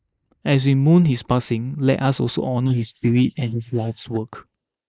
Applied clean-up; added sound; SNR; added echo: neural mask model Resemble Enhance denoiser.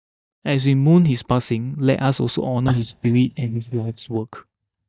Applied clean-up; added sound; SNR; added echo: neural mask model DeepFilterNet 3.